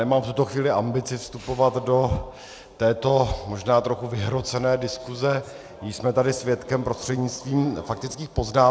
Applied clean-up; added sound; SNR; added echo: none; none; none; none.